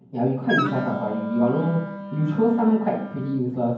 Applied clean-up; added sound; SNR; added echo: none; Wind instrument, woodwind instrument; 9 dB; reverberation time 0.9 s.